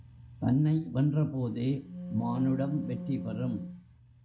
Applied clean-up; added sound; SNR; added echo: none; Wind instrument, woodwind instrument; 10 dB; none.